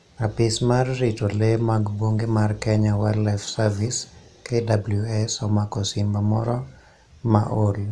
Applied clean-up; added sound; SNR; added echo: none; none; none; none.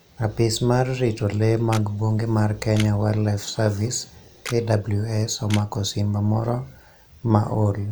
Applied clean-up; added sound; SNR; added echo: none; Camera; 19 dB; none.